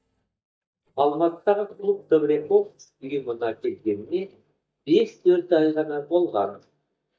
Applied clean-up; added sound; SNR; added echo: neural mask model DeepFilterNet 3.